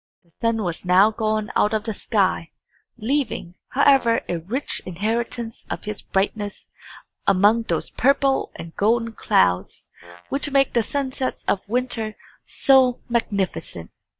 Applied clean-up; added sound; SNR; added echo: neural mask model DeepFilterNet 3.